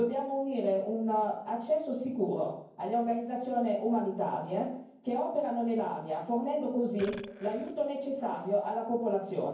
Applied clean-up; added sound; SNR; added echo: none; Burping, eructation; 16 dB; reverberation time 0.9 s.